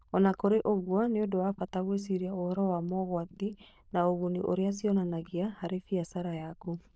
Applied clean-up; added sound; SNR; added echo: neural diffusion model UNIVERSE++.